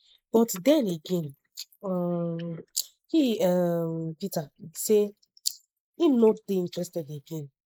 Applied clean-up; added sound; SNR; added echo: neural mask model Resemble Enhance denoiser.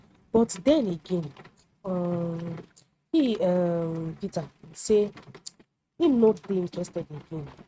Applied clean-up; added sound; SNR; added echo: neural mask model RNNoise.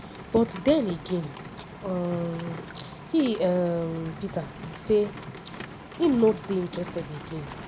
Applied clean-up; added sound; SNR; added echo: none; Rain; 12 dB; none.